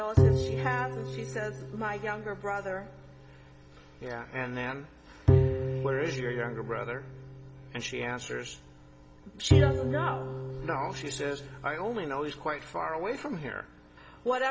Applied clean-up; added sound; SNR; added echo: none; Bowed string instrument; -4 dB; reverberation time 1.0 s.